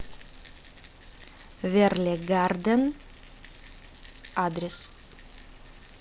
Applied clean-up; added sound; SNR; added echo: none; Rattle; 18 dB; none.